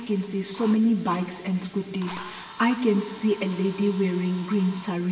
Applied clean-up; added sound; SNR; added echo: none; Drill; 18 dB; reverberation time 1.1 s.